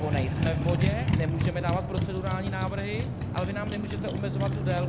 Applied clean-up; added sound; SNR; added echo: none; Motorcycle; -5 dB; none.